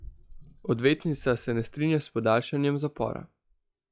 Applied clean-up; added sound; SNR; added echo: classical method log-MMSE.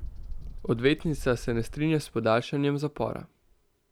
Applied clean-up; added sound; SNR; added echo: none; Bird; 12 dB; none.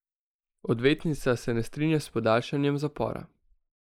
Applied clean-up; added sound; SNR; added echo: neural mask model Resemble Enhance denoiser.